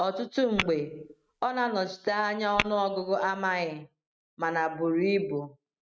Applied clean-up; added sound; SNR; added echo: neural mask model RNNoise.